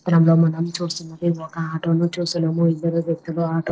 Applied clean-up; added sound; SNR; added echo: neural separator model SepFormer DNS4.